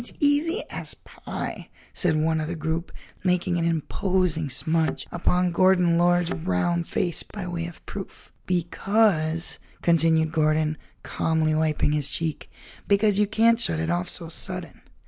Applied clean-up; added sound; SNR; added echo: none; Thump, thud; 15 dB; none.